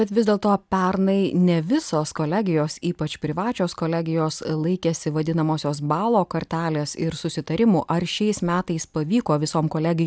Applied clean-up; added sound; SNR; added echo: none; none; none; none.